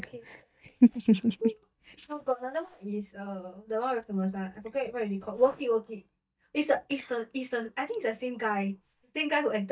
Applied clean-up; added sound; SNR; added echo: neural mask model DeepFilterNet 3.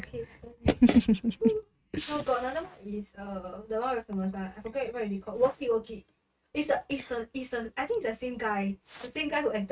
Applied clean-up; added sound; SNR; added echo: neural mask model RNNoise.